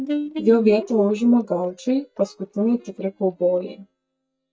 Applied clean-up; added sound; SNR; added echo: neural mask model DeepFilterNet 3.